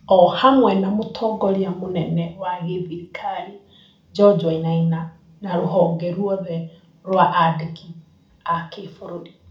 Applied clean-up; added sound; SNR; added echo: none; none; none; reverberation time 0.4 s.